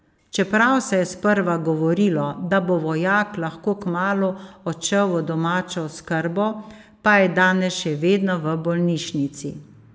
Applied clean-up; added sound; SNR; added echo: none; none; none; none.